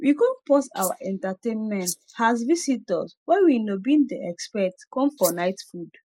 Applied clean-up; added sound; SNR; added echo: neural mask model Resemble Enhance denoiser.